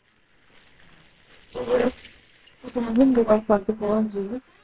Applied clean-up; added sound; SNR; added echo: neural separator model SepFormer WHAMR!.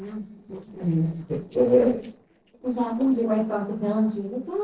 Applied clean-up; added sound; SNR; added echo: neural separator model SepFormer DNS4.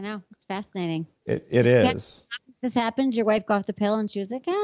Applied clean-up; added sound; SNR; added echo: none; none; none; none.